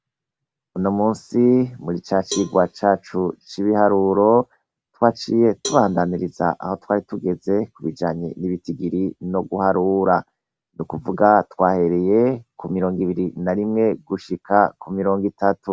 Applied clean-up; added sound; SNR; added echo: none; Cowbell; 18 dB; none.